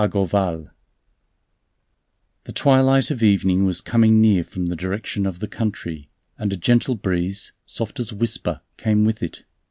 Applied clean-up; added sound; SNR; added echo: none; none; none; none.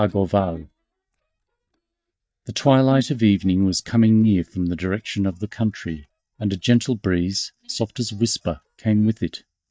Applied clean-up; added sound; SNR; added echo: neural mask model DeepFilterNet 3.